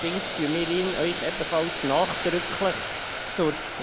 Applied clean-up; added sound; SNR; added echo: none; Boiling; 1 dB; none.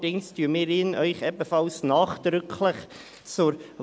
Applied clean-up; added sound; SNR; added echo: none; none; none; none.